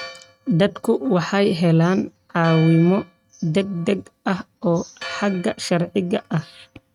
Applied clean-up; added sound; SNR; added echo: neural mask model RNNoise.